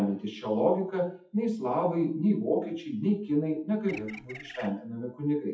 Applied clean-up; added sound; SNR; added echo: classical method WPE with log-MMSE.